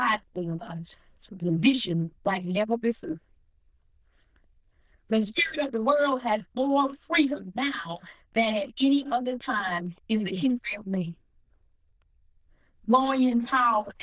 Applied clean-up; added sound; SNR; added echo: neural diffusion model UNIVERSE++.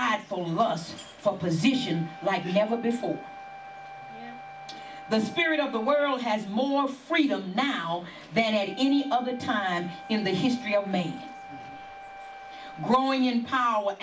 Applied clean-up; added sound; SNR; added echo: none; Wind instrument, woodwind instrument; 17 dB; none.